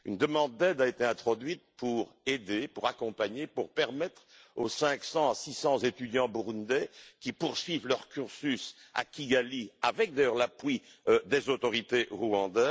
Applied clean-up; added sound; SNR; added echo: none; none; none; none.